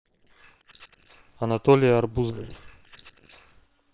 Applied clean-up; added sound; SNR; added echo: neural separator model SepFormer WHAM!.